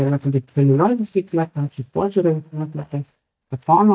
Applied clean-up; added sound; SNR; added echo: neural mask model DeepFilterNet 3.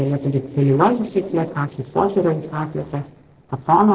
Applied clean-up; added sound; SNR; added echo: neural separator model SepFormer DNS4.